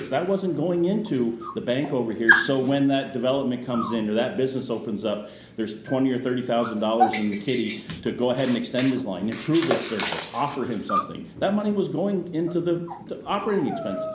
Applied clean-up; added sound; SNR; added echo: none; Dog; 6 dB; none.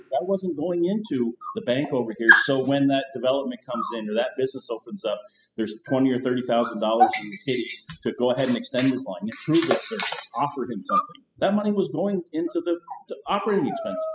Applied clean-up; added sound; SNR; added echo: classical method spectral subtraction.